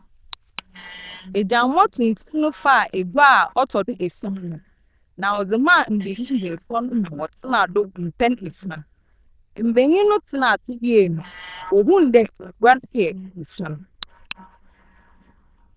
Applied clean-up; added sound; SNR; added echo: neural diffusion model UNIVERSE++.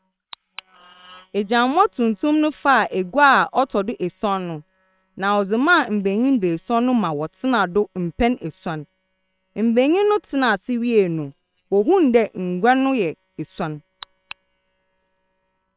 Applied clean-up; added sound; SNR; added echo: neural separator model SepFormer WHAM!.